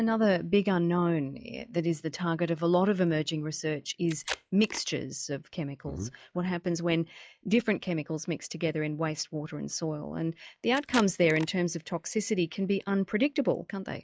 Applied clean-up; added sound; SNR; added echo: classical method log-MMSE.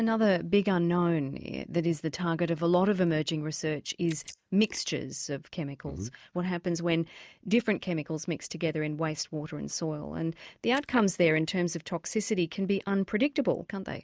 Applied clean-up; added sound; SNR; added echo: neural mask model DeepFilterNet 3.